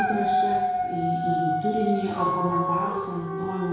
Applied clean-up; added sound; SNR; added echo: none; Dog; -2 dB; reverberation time 1.1 s.